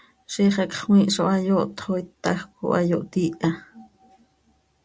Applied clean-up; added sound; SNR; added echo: none; none; none; none.